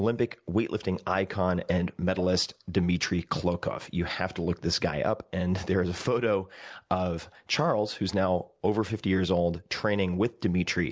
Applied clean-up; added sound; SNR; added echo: none; none; none; none.